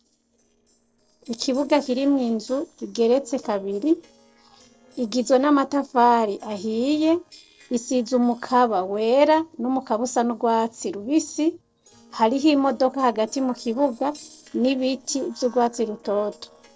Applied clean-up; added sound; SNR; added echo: neural separator model SepFormer DNS4.